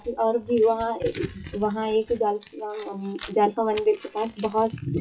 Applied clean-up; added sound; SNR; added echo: classical method WPE with log-MMSE.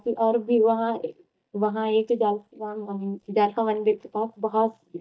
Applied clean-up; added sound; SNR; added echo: neural mask model DeepFilterNet 3.